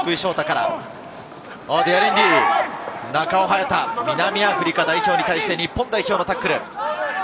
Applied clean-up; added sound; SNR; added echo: none; none; none; none.